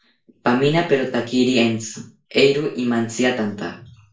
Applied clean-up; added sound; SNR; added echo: none; none; none; reverberation time 0.3 s.